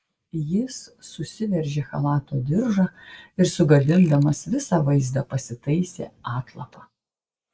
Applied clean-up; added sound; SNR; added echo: neural mask model Resemble Enhance denoiser.